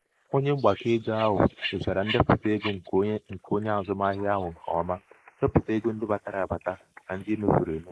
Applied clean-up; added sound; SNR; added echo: neural mask model Resemble Enhance denoiser.